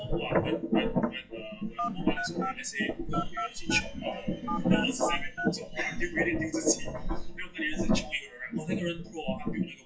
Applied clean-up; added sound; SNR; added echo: classical method WPE with log-MMSE.